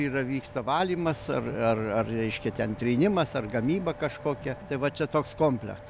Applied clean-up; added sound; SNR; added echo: none; none; none; none.